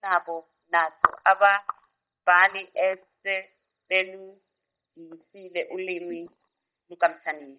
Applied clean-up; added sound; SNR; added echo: neural mask model DeepFilterNet 3.